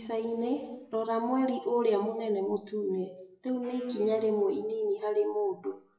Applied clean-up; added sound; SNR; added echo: classical method WPE with log-MMSE.